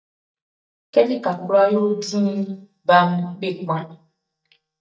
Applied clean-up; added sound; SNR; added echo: neural mask model DeepFilterNet 3.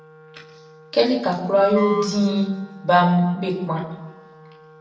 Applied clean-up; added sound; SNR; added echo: none; Wind instrument, woodwind instrument; 16 dB; reverberation time 0.9 s.